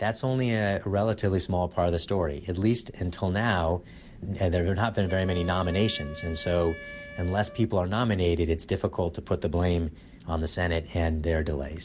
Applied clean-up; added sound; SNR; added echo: none; Wind instrument, woodwind instrument; 16 dB; none.